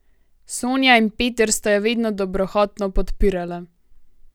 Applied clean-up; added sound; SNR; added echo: none; none; none; none.